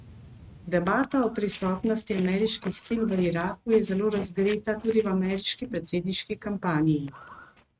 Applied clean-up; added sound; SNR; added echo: neural mask model RNNoise.